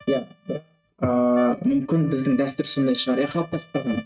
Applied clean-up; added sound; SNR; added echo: neural mask model RNNoise.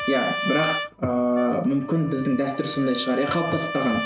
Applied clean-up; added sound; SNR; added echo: none; Trumpet; 7 dB; none.